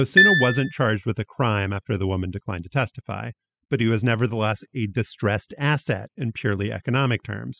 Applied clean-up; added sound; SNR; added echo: classical method spectral subtraction.